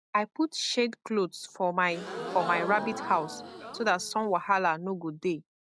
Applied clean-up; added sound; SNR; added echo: none; Crowd / Gasp; 8 dB; none.